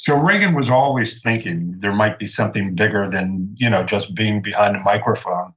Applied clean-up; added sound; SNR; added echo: neural mask model Resemble Enhance denoiser.